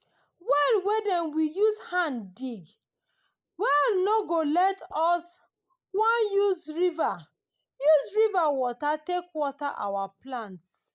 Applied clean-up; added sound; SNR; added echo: neural mask model Resemble Enhance denoiser.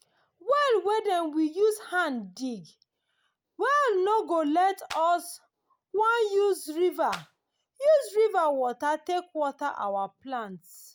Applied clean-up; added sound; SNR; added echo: none; Clapping; 15 dB; none.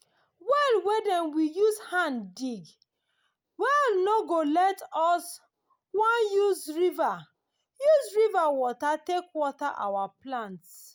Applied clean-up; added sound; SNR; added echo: none; none; none; none.